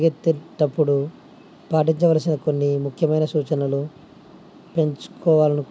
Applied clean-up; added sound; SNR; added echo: none; none; none; none.